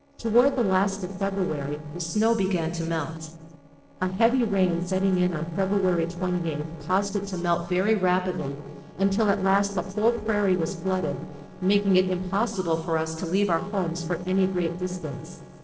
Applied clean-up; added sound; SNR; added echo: neural separator model SepFormer DNS4.